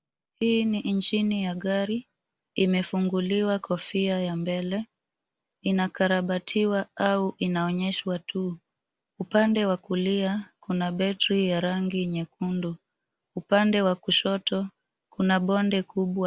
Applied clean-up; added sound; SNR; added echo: none; none; none; none.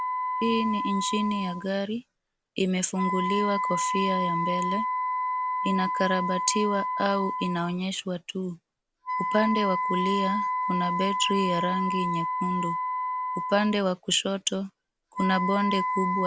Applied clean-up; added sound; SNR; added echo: none; Wind instrument, woodwind instrument; 1 dB; none.